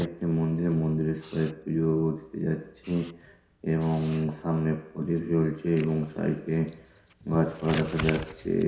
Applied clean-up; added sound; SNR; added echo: none; Writing; 15 dB; reverberation time 0.7 s.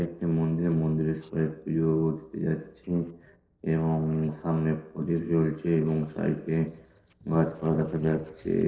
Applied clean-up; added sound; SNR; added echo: neural separator model SepFormer DNS4.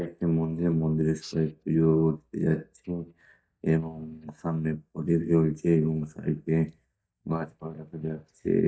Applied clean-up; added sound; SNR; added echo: neural mask model DeepFilterNet 3.